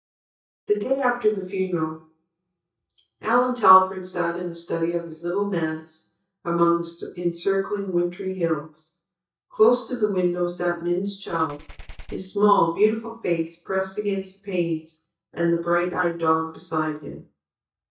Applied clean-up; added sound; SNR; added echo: neural mask model DeepFilterNet 3.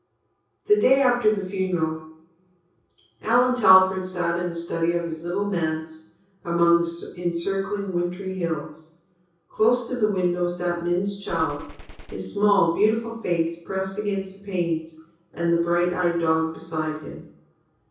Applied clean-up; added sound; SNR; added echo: none; Gunshot, gunfire; 18 dB; reverberation time 0.6 s.